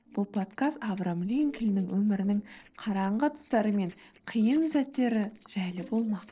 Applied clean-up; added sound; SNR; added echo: neural separator model SepFormer DNS4.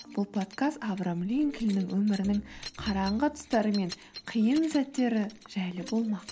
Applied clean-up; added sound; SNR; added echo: none; Keys jangling; 19 dB; none.